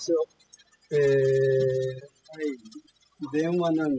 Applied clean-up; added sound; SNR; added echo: classical method spectral subtraction.